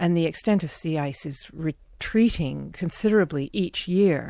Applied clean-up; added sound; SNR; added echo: none; none; none; none.